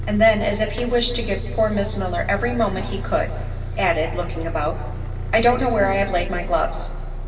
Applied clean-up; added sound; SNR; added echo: none; Bus; 5 dB; reverberation time 2.3 s.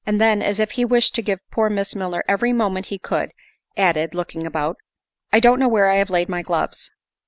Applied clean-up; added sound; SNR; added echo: none; none; none; none.